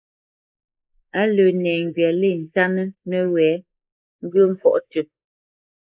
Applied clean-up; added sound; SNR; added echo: neural mask model Resemble Enhance denoiser.